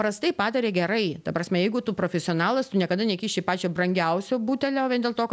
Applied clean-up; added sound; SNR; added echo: none; none; none; none.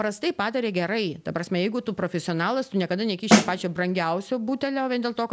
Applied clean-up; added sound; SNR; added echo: none; Snare drum; -2 dB; none.